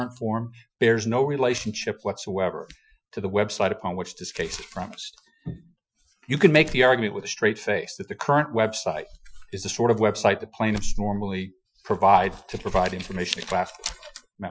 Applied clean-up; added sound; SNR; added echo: classical method Wiener filter.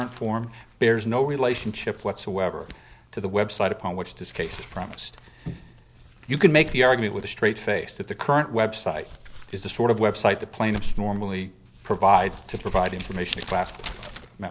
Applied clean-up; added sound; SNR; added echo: none; Crumpling, crinkling; 12 dB; none.